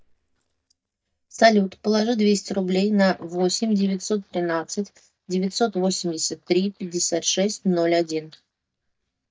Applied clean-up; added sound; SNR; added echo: neural mask model DeepFilterNet 3.